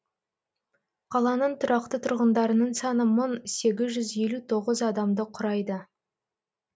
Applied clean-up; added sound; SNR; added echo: none; none; none; none.